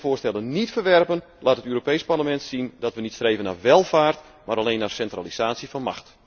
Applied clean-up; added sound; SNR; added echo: none; none; none; none.